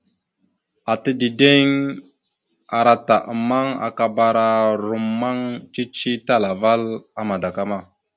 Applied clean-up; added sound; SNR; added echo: none; none; none; none.